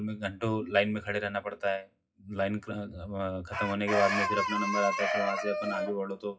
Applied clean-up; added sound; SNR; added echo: classical method WPE with log-MMSE.